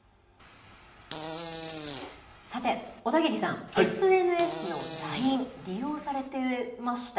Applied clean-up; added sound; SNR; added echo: none; Fart; 13 dB; reverberation time 0.7 s.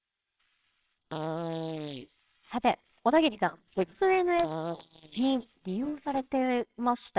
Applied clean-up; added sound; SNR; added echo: neural separator model SepFormer WHAMR!.